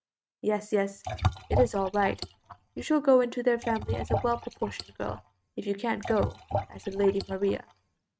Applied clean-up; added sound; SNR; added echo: neural mask model RNNoise.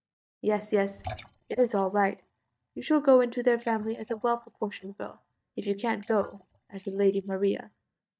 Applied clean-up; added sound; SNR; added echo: neural mask model DeepFilterNet 3.